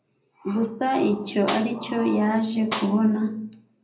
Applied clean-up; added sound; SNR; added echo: none; Snare drum; 11 dB; reverberation time 0.5 s.